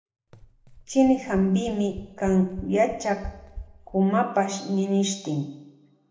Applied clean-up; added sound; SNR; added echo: none; Run; 17 dB; reverberation time 0.8 s.